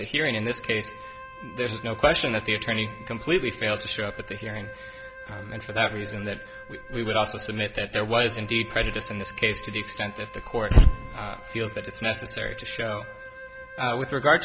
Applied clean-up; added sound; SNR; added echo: none; Wind instrument, woodwind instrument; 16 dB; none.